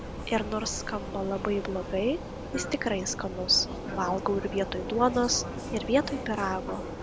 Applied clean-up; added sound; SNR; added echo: none; Vehicle; 7 dB; none.